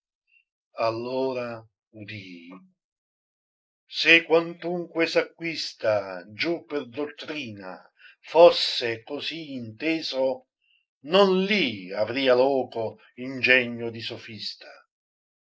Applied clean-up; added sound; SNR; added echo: neural mask model Resemble Enhance denoiser.